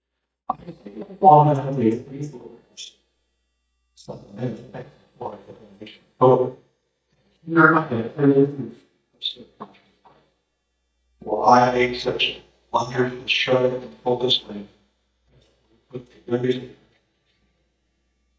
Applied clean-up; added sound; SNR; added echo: neural mask model DeepFilterNet 3.